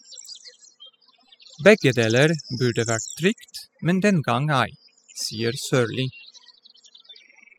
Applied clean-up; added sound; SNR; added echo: classical method spectral subtraction.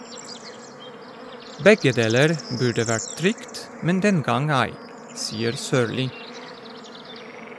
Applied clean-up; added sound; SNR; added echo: none; Bird / Insect / Frog; 13 dB; none.